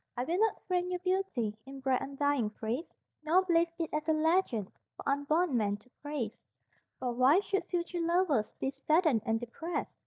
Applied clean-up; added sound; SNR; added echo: neural mask model DeepFilterNet 3.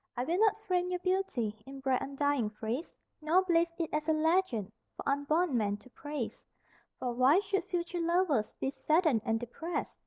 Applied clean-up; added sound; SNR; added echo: none; none; none; none.